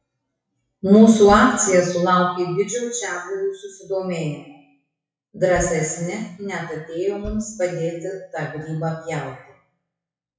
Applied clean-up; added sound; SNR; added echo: classical method WPE with log-MMSE.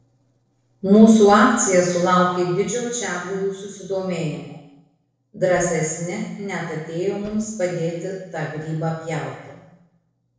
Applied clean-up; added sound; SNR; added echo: neural separator model SepFormer DNS4.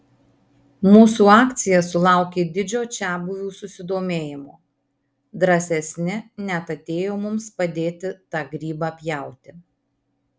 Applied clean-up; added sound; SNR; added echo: none; none; none; none.